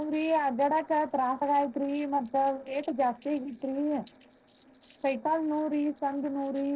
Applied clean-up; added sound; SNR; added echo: neural separator model SepFormer DNS4.